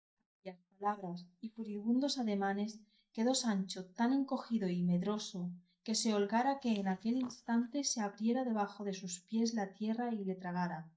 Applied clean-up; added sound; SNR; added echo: neural mask model DeepFilterNet 3.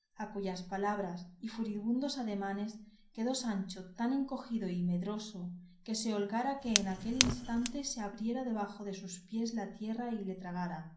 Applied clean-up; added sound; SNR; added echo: none; Fire; 0 dB; reverberation time 0.6 s.